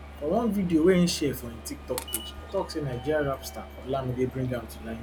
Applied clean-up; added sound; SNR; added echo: none; Musical instrument + Walk, footsteps / Subway, metro, underground; 13 dB; none.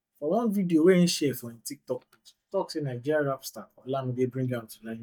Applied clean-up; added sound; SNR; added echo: neural mask model DeepFilterNet 3.